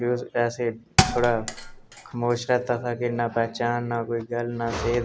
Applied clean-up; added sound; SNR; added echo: none; Thump, thud; 4 dB; none.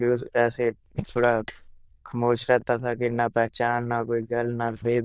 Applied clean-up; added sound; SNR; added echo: neural diffusion model UNIVERSE++.